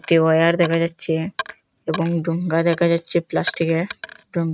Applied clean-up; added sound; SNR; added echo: neural mask model RNNoise.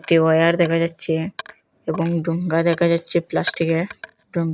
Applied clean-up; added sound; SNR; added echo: neural mask model DeepFilterNet 3.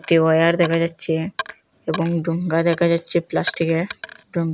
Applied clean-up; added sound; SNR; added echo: none; Coin (dropping); 16 dB; none.